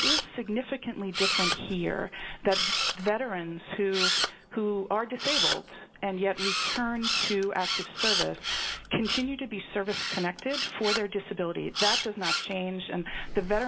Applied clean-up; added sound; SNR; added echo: none; Camera; 1 dB; reverberation time 1.4 s.